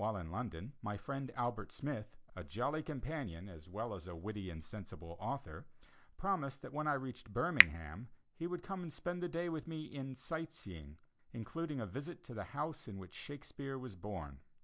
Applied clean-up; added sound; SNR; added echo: none; Finger snapping; -4 dB; none.